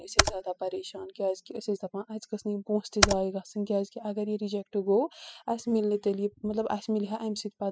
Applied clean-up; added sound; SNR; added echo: classical method spectral subtraction.